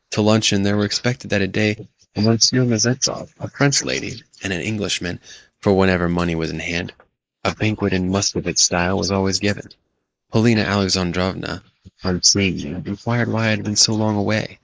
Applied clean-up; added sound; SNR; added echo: neural mask model Resemble Enhance denoiser.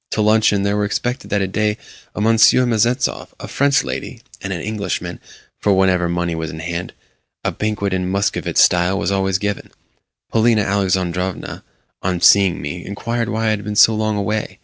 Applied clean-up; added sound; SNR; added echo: none; none; none; none.